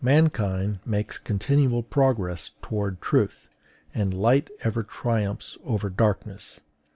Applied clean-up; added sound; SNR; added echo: none; none; none; none.